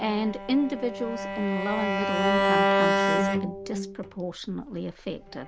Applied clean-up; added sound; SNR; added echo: none; Bowed string instrument; -3 dB; none.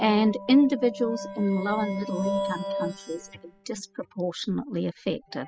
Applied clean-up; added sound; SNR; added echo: classical method spectral subtraction.